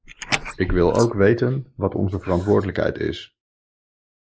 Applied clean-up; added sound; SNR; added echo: neural mask model Resemble Enhance denoiser.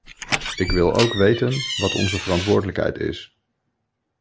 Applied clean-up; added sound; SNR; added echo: none; Door; 5 dB; none.